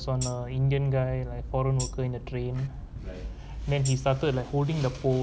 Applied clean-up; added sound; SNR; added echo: none; Tambourine; 16 dB; none.